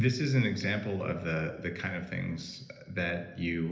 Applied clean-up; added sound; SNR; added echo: none; none; none; reverberation time 1.0 s.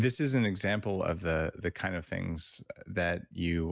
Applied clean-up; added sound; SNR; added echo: none; none; none; none.